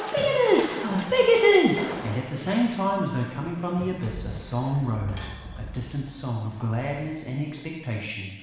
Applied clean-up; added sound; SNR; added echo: none; Crushing; 14 dB; reverberation time 1.1 s.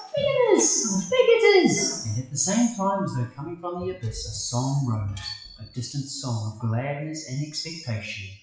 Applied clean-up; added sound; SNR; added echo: classical method WPE with log-MMSE.